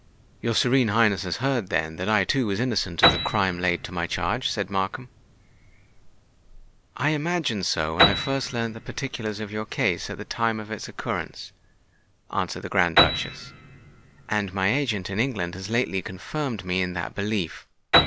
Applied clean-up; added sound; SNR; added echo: none; Piano; 4 dB; none.